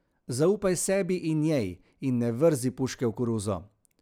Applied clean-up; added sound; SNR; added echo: none; none; none; none.